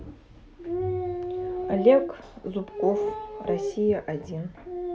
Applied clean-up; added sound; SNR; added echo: none; none; none; none.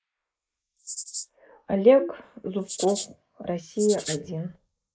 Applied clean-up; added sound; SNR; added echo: neural mask model Resemble Enhance denoiser.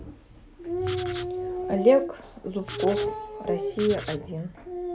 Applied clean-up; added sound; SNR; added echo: none; Writing; 9 dB; none.